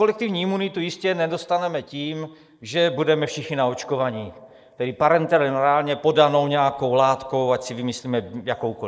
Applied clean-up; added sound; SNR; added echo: neural mask model Resemble Enhance denoiser.